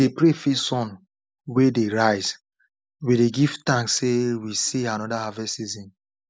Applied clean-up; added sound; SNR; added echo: none; none; none; none.